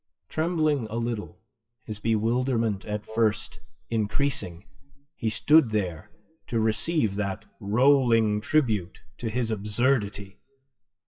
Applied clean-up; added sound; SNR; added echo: classical method WPE with log-MMSE.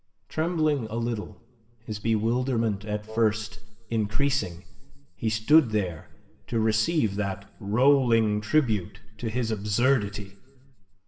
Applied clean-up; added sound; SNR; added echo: none; Wind instrument, woodwind instrument; 17 dB; reverberation time 0.9 s.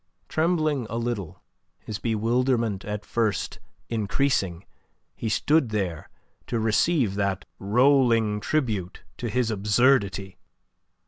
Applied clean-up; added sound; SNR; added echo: none; none; none; none.